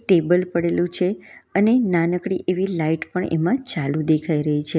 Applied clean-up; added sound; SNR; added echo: none; none; none; none.